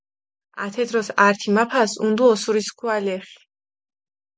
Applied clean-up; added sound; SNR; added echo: none; none; none; none.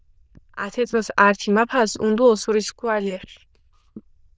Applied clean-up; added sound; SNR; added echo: neural diffusion model UNIVERSE++.